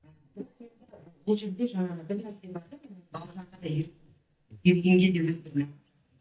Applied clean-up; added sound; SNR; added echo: neural mask model DeepFilterNet 3.